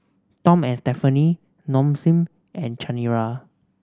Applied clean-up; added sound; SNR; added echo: none; none; none; none.